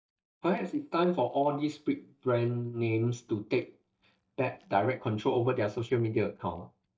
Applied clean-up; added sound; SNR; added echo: neural mask model DeepFilterNet 3.